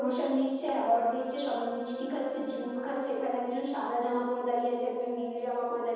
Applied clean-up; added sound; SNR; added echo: none; Keyboard (musical); 11 dB; reverberation time 1.2 s.